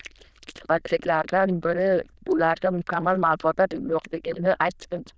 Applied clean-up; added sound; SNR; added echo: neural diffusion model UNIVERSE++.